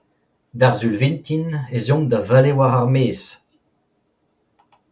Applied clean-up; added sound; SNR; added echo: none; none; none; none.